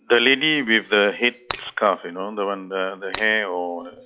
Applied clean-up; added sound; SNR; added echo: classical method log-MMSE.